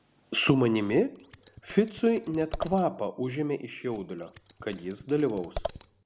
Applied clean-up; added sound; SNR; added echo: none; Scissors; 13 dB; none.